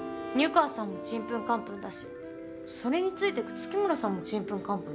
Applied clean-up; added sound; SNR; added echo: none; Piano; 16 dB; none.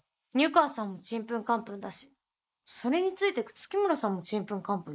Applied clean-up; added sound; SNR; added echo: neural mask model Resemble Enhance denoiser.